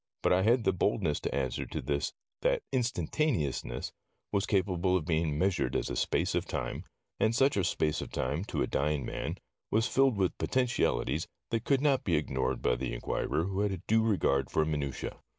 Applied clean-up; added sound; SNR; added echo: none; none; none; none.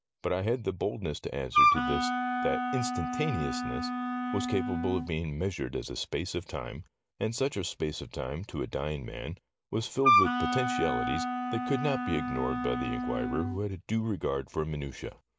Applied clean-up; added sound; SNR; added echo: none; Wind instrument, woodwind instrument; -3 dB; none.